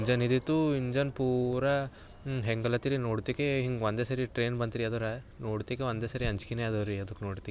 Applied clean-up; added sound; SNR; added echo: none; none; none; none.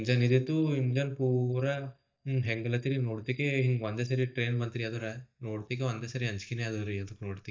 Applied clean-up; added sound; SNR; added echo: neural mask model DeepFilterNet 3.